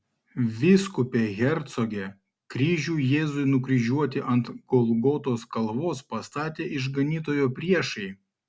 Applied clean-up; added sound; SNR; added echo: none; none; none; none.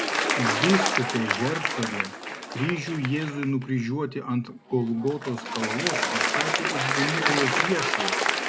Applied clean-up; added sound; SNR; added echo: none; Applause; -1 dB; none.